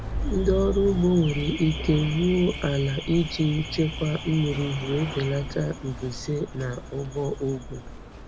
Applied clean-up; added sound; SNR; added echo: none; Alarm / Car; 8 dB; none.